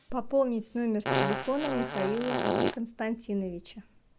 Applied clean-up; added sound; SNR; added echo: none; Fart; -2 dB; none.